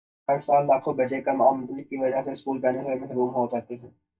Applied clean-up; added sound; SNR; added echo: neural mask model DeepFilterNet 3.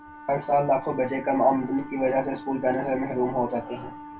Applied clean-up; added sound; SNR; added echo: none; Wind instrument, woodwind instrument; 15 dB; reverberation time 0.2 s.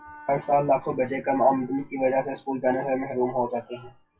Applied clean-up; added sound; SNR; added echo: classical method WPE with log-MMSE.